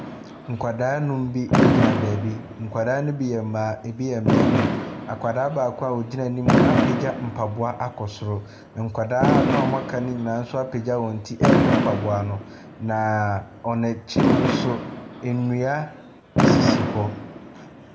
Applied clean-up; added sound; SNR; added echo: none; Fireworks; -2 dB; reverberation time 0.4 s.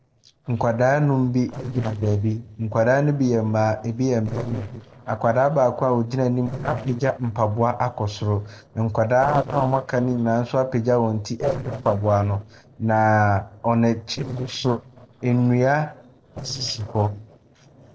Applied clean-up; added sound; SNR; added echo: neural separator model SepFormer DNS4.